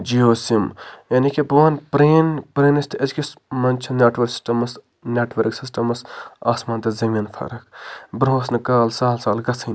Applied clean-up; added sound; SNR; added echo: none; none; none; none.